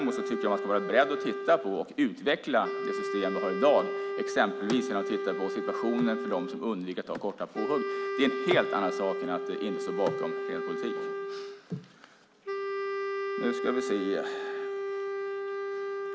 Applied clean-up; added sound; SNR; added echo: none; Wind instrument, woodwind instrument; 3 dB; none.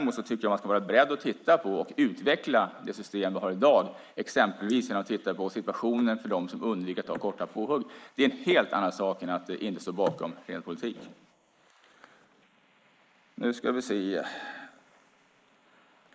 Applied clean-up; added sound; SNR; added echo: neural mask model Resemble Enhance denoiser.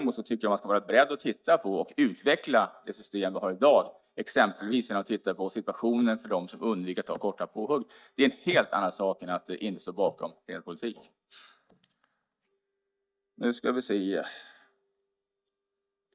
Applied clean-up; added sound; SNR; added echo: neural mask model DeepFilterNet 3.